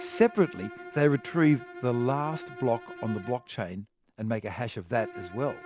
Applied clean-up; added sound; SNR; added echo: none; Bowed string instrument; 15 dB; none.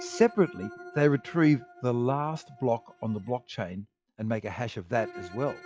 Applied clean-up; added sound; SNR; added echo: classical method log-MMSE.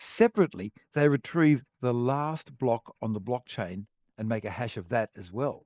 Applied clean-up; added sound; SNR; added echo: neural mask model Resemble Enhance denoiser.